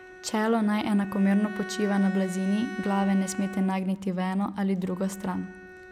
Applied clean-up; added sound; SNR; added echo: none; Bowed string instrument; 15 dB; none.